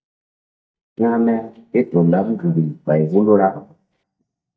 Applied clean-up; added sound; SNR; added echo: neural mask model DeepFilterNet 3.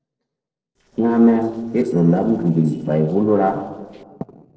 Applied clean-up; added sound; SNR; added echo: neural separator model SepFormer DNS4.